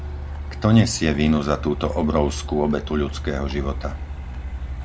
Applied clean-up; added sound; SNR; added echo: none; Truck; 8 dB; none.